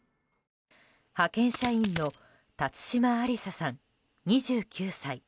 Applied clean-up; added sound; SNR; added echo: none; Coin (dropping); 7 dB; none.